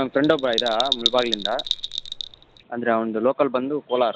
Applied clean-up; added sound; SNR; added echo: none; Bell; 5 dB; none.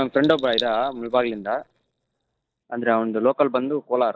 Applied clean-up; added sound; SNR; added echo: neural mask model DeepFilterNet 3.